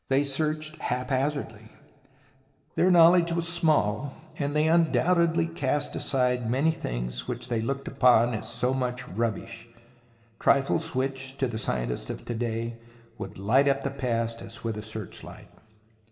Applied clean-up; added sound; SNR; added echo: none; none; none; reverberation time 2.9 s.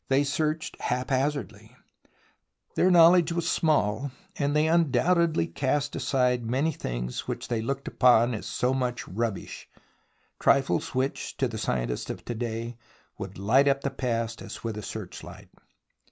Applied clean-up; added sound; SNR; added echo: none; none; none; none.